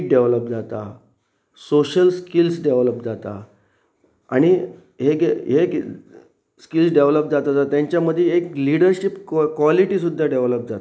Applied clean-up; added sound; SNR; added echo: none; none; none; none.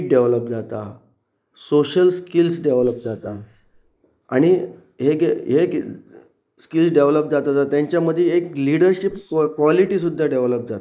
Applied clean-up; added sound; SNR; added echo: neural mask model Resemble Enhance denoiser.